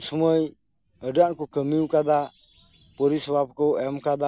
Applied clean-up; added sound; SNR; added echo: none; none; none; none.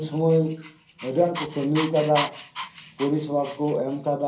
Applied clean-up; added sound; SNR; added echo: none; Dog; 12 dB; reverberation time 0.6 s.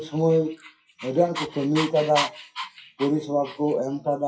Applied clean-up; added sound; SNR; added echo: classical method WPE with log-MMSE.